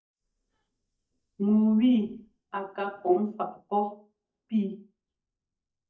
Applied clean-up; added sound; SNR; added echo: neural mask model DeepFilterNet 3.